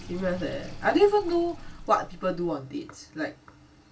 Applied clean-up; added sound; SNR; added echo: none; Sink (filling or washing); 15 dB; reverberation time 0.2 s.